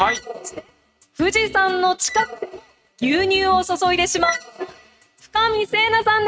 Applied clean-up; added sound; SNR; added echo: neural mask model RNNoise.